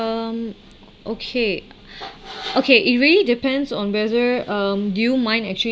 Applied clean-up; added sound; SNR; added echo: none; none; none; none.